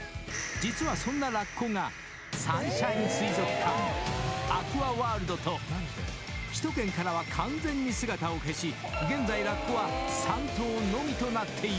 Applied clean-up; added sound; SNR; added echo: none; Engine / Mechanisms; 20 dB; none.